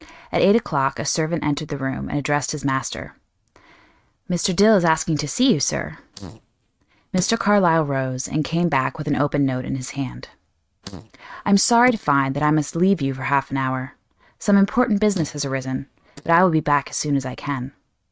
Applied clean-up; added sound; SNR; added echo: neural mask model RNNoise.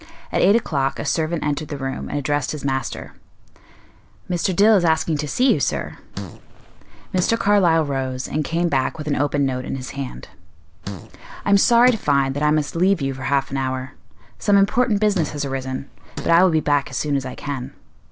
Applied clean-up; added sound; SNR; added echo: none; Fart; 13 dB; none.